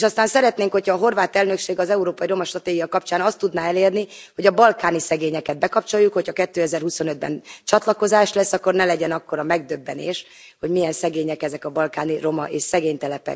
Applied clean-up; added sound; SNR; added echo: none; none; none; none.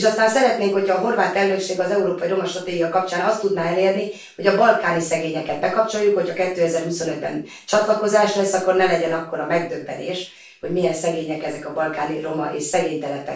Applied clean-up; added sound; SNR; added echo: none; none; none; reverberation time 0.3 s.